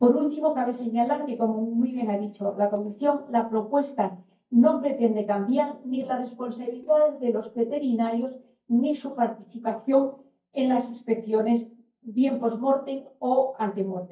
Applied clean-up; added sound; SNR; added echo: neural mask model DeepFilterNet 3.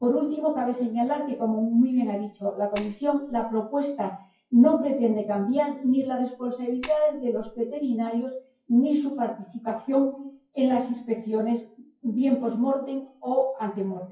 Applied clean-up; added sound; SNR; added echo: classical method WPE with log-MMSE.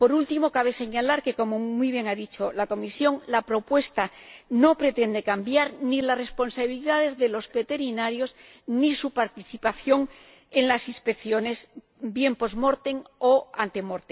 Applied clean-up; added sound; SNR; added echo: none; none; none; none.